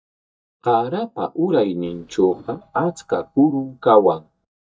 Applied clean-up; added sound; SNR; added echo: neural mask model DeepFilterNet 3.